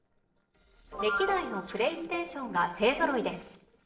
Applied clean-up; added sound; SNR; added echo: neural separator model SepFormer DNS4.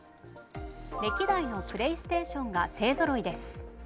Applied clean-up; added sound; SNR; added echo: none; none; none; none.